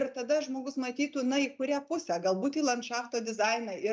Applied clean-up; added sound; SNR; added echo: none; none; none; none.